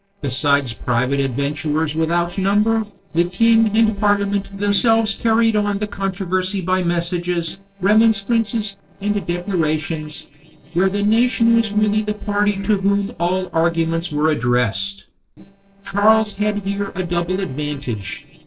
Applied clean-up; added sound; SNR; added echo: neural separator model SepFormer DNS4.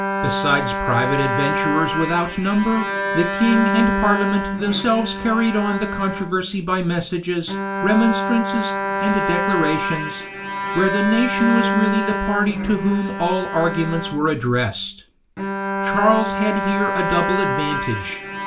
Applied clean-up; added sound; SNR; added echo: none; Bowed string instrument; 3 dB; reverberation time 0.2 s.